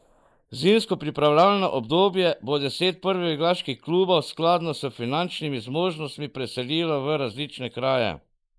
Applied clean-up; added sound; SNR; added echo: neural mask model Resemble Enhance denoiser.